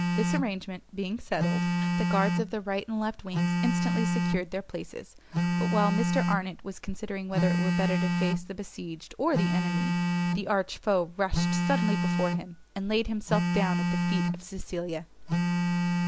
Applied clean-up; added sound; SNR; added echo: none; Telephone; -3 dB; none.